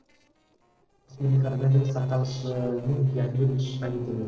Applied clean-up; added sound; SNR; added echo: neural separator model SepFormer DNS4.